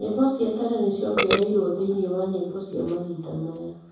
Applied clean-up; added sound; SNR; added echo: none; Burping, eructation; 8 dB; reverberation time 0.7 s.